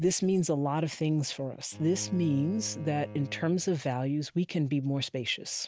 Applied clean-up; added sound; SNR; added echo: none; Bowed string instrument; 16 dB; none.